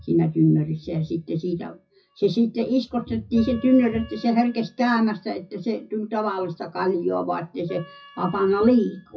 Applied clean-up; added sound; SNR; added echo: classical method WPE with log-MMSE.